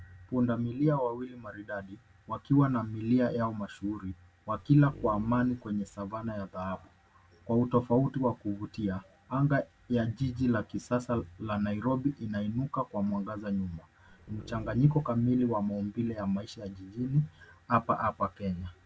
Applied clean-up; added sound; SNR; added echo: none; Dog; 16 dB; none.